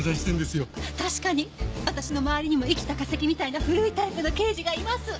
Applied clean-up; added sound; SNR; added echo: none; none; none; none.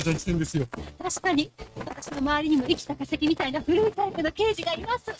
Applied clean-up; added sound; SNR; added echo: neural mask model RNNoise.